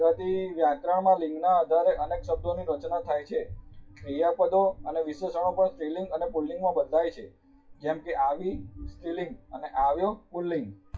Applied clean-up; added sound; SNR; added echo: classical method WPE with log-MMSE.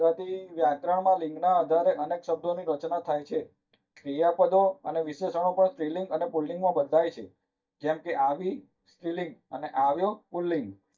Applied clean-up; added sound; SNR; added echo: neural mask model DeepFilterNet 3.